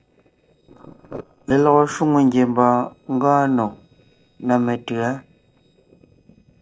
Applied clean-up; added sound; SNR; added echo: neural separator model SepFormer DNS4.